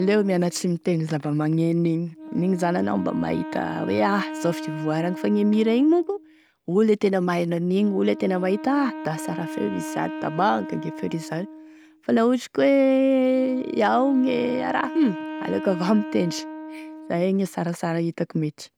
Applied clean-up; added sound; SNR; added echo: none; Wind instrument, woodwind instrument; 13 dB; none.